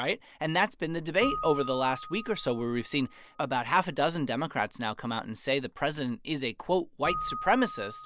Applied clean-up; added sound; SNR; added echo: none; Keyboard (musical); 12 dB; none.